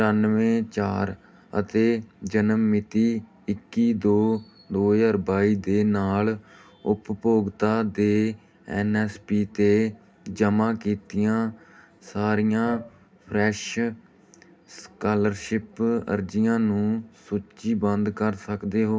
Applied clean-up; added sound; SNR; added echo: none; Bowed string instrument; 18 dB; reverberation time 0.3 s.